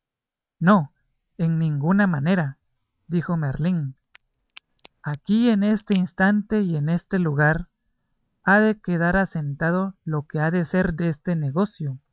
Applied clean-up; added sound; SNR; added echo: neural mask model RNNoise.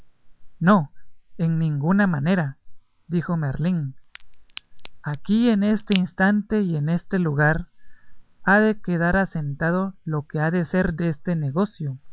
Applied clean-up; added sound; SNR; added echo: none; Crack; 18 dB; none.